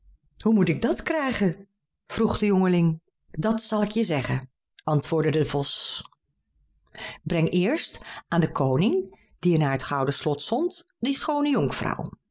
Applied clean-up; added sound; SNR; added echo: none; none; none; none.